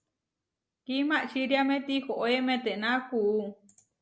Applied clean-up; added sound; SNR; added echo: none; none; none; none.